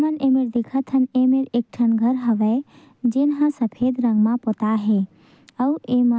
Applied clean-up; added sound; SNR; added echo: none; none; none; none.